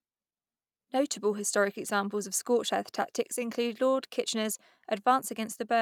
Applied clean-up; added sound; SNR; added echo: none; none; none; none.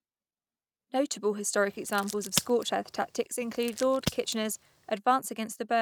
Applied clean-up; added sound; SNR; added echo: neural mask model RNNoise.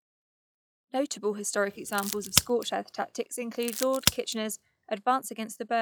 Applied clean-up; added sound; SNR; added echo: classical method log-MMSE.